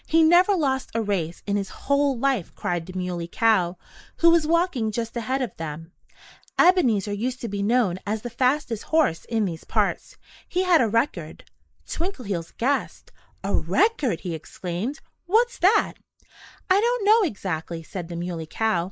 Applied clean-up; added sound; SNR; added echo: neural mask model Resemble Enhance denoiser.